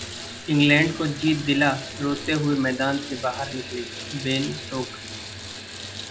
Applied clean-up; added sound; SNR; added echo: none; Bathtub (filling or washing) / Water tap, faucet; 11 dB; none.